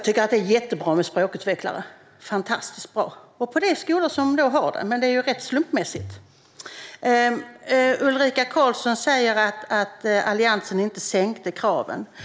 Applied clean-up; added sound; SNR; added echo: none; none; none; none.